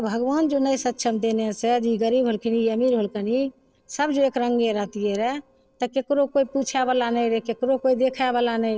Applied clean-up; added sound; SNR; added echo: neural separator model SepFormer DNS4.